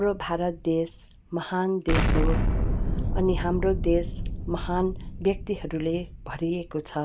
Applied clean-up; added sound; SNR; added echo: none; Explosion; 0 dB; none.